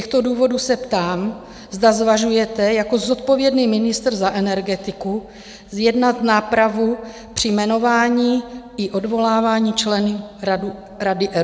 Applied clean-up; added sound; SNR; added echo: none; none; none; none.